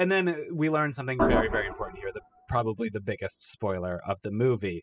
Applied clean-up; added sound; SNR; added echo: classical method spectral subtraction.